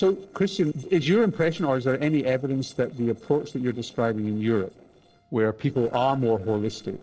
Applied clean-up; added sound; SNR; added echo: neural separator model SepFormer DNS4.